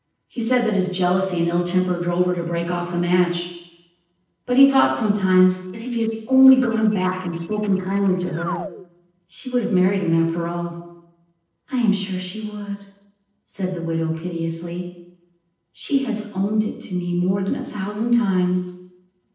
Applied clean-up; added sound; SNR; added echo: neural separator model SepFormer DNS4.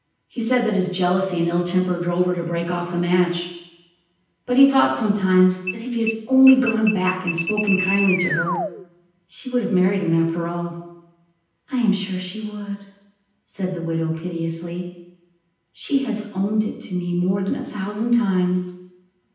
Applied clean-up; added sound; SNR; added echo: none; Alarm; 5 dB; reverberation time 0.9 s.